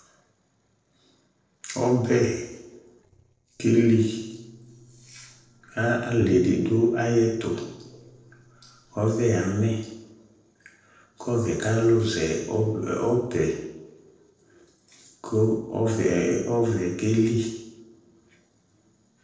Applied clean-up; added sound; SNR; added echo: neural separator model SepFormer DNS4.